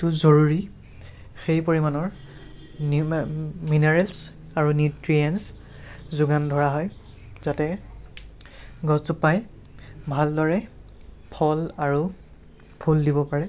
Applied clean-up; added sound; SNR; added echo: none; none; none; none.